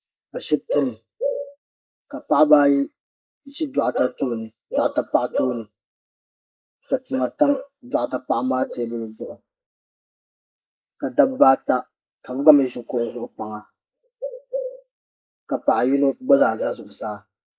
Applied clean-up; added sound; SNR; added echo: neural mask model Resemble Enhance denoiser.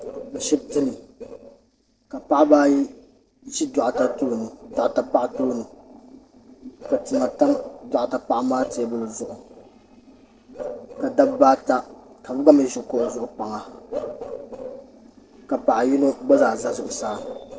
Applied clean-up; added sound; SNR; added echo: neural separator model SepFormer DNS4.